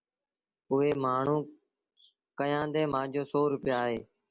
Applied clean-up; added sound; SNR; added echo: none; none; none; none.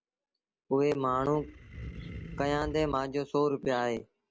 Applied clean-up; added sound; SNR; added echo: none; Animal; 13 dB; none.